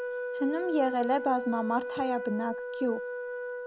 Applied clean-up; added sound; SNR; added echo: none; Wind instrument, woodwind instrument; 5 dB; none.